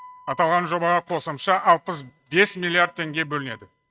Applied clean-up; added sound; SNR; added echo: neural mask model RNNoise.